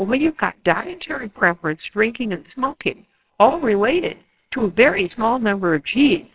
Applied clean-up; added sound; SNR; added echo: neural separator model SepFormer WHAMR!.